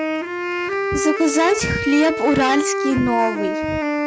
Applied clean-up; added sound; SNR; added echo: none; Wind instrument, woodwind instrument; 3 dB; none.